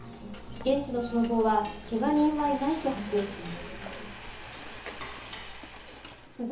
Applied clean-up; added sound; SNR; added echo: none; Frying (food); 13 dB; reverberation time 0.8 s.